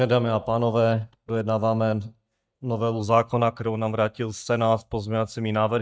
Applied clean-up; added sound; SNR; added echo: neural mask model DeepFilterNet 3.